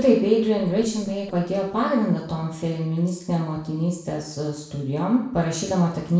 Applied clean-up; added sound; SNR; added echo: neural separator model SepFormer DNS4.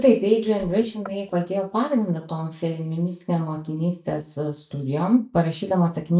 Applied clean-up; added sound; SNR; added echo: neural mask model DeepFilterNet 3.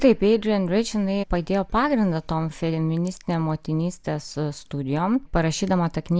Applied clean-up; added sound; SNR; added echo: none; none; none; none.